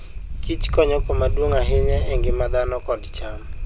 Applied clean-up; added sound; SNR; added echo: none; Wind; -2 dB; none.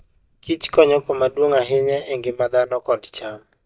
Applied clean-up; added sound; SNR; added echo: neural mask model DeepFilterNet 3.